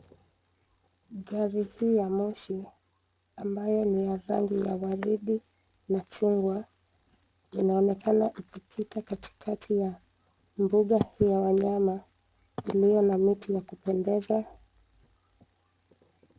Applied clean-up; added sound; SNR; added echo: none; none; none; none.